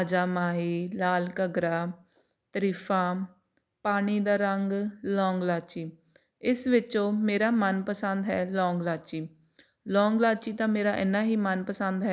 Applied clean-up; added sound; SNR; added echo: none; none; none; none.